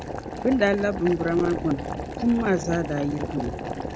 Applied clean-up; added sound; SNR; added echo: none; Boiling; 7 dB; none.